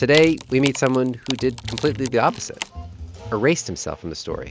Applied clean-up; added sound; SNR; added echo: none; Wood; 13 dB; none.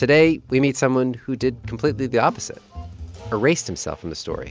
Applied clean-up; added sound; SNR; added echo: none; none; none; none.